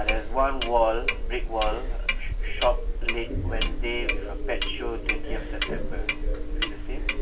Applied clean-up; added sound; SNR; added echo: none; Clock; -4 dB; reverberation time 0.2 s.